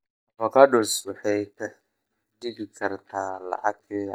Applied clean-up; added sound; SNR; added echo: neural mask model DeepFilterNet 3.